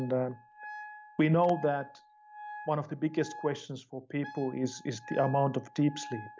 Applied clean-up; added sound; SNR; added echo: none; Wind instrument, woodwind instrument; 16 dB; none.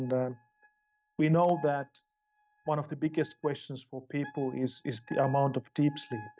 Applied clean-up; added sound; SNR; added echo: neural mask model RNNoise.